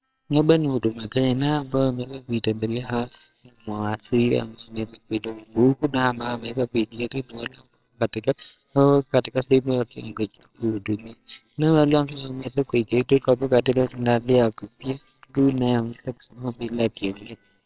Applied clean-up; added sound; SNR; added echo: neural separator model SepFormer WHAMR!.